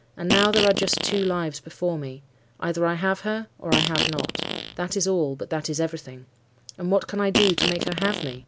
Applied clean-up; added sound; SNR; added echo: none; Fart; 0 dB; none.